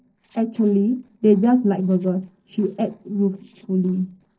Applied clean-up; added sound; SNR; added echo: neural separator model SepFormer DNS4.